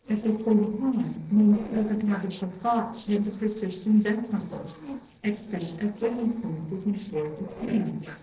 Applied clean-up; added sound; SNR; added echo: neural separator model SepFormer DNS4.